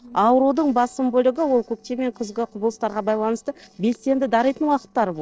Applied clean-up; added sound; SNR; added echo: neural separator model SepFormer DNS4.